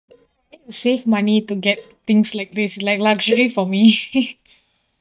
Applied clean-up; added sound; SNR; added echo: neural mask model DeepFilterNet 3.